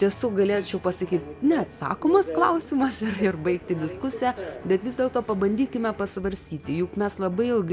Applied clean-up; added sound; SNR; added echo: none; Subway, metro, underground; 14 dB; none.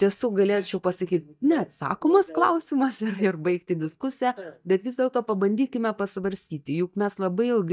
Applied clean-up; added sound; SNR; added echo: neural mask model DeepFilterNet 3.